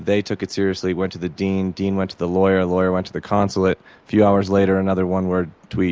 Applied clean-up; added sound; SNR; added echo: none; none; none; none.